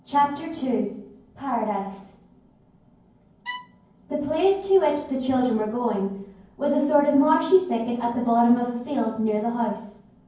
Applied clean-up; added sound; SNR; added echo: none; Bowed string instrument; 16 dB; reverberation time 0.9 s.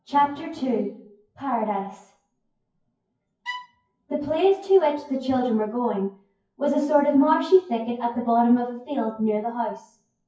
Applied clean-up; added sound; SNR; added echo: classical method WPE with log-MMSE.